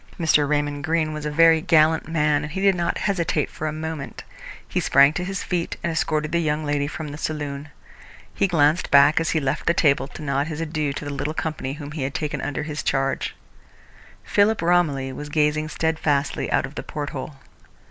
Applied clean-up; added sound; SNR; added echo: none; none; none; none.